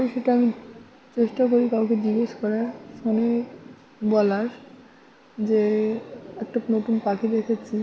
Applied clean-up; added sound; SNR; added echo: none; none; none; none.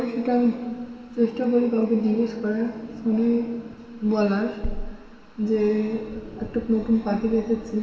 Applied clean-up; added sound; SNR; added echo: none; Wind; 15 dB; reverberation time 1.9 s.